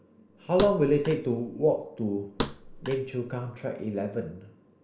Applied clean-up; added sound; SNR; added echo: none; Thump, thud; 8 dB; reverberation time 0.4 s.